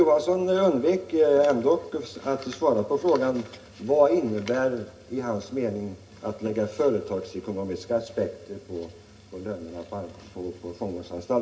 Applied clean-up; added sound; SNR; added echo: none; none; none; reverberation time 0.4 s.